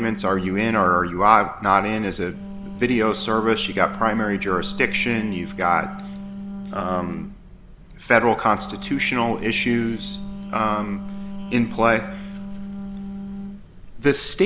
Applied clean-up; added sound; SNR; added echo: none; Wind instrument, woodwind instrument; 12 dB; none.